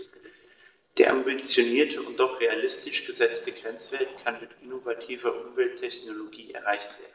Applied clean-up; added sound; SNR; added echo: neural separator model SepFormer DNS4.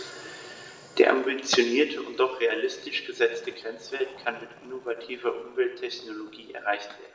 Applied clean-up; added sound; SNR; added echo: none; Skateboard; 19 dB; reverberation time 2.7 s.